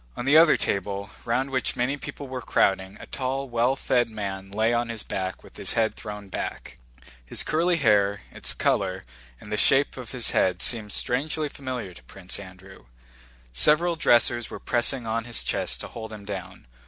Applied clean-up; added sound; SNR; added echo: none; none; none; none.